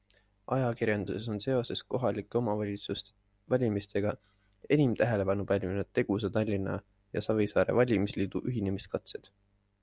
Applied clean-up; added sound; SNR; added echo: none; none; none; none.